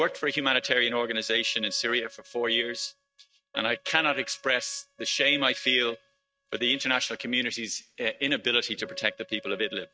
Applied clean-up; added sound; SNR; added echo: neural mask model RNNoise.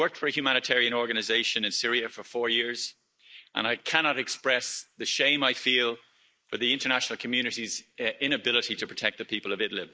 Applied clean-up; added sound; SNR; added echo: neural mask model Resemble Enhance denoiser.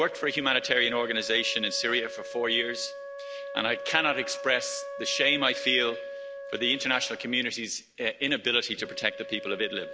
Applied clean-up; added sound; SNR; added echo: none; Wind instrument, woodwind instrument; 11 dB; none.